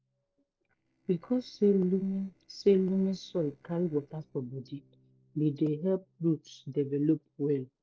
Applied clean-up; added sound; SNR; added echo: neural separator model SepFormer DNS4.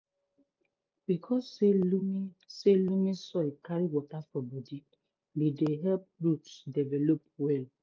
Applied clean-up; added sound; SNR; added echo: none; none; none; none.